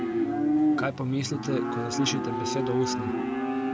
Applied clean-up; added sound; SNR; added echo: none; Livestock, farm animals, working animals; -4 dB; none.